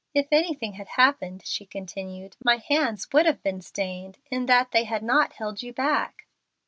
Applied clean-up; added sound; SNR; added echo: none; none; none; none.